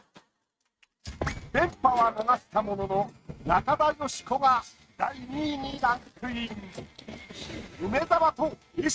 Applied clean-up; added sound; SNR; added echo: neural mask model RNNoise.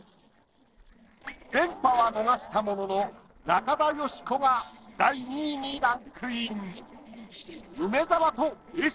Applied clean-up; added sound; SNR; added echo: neural separator model SepFormer DNS4.